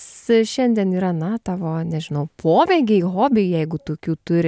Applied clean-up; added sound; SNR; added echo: none; none; none; none.